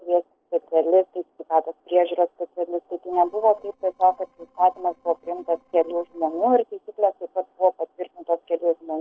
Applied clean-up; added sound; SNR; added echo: neural separator model SepFormer DNS4.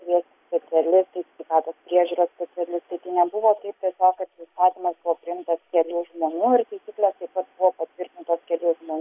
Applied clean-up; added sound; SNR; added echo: neural mask model Resemble Enhance denoiser.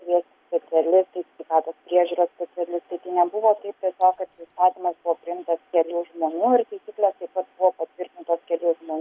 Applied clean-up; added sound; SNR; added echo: none; none; none; none.